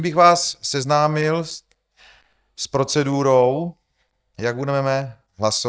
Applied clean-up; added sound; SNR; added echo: neural mask model DeepFilterNet 3.